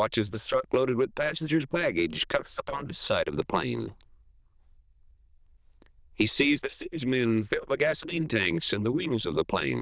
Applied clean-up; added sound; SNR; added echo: neural diffusion model UNIVERSE++.